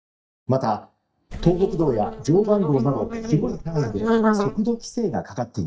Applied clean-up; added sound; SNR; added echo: neural mask model DeepFilterNet 3.